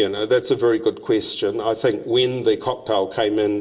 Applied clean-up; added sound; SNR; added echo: none; none; none; reverberation time 1.1 s.